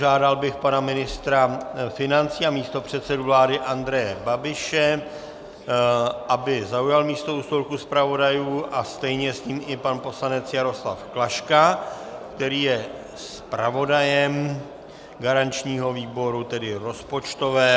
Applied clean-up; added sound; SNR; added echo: none; none; none; none.